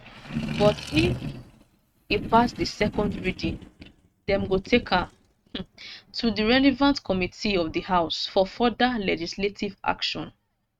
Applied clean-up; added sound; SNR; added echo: neural mask model RNNoise.